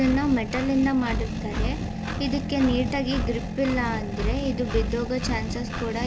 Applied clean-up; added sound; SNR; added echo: none; Engine; 2 dB; none.